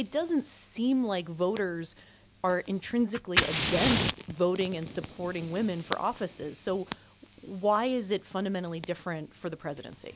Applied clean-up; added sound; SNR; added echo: none; Fire; 3 dB; none.